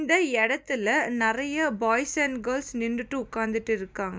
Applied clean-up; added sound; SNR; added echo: none; none; none; none.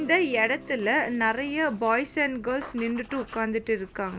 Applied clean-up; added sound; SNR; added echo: none; Writing + Guitar; 19 dB; none.